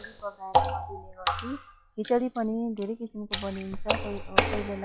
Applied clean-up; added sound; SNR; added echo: classical method log-MMSE.